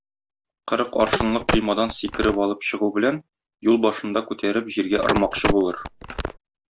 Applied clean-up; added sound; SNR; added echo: none; Telephone; 3 dB; none.